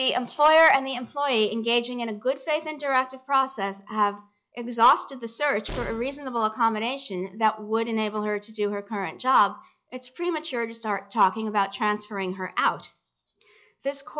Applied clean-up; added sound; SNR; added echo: classical method log-MMSE.